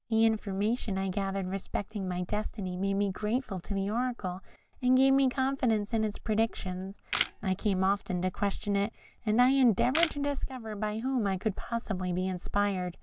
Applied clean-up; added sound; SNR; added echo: none; Camera; 8 dB; none.